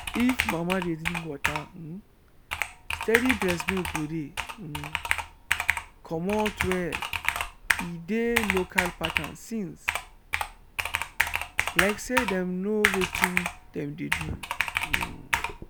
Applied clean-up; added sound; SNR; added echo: none; Computer keyboard; -1 dB; none.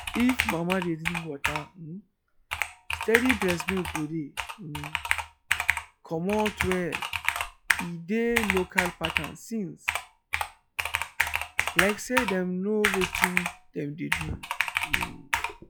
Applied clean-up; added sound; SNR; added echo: classical method log-MMSE.